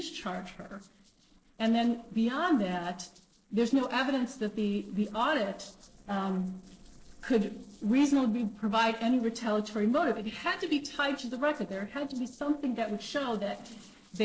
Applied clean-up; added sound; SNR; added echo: neural separator model SepFormer DNS4.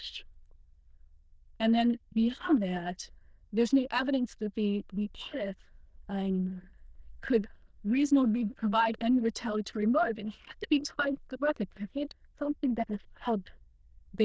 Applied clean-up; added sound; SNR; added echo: neural diffusion model UNIVERSE++.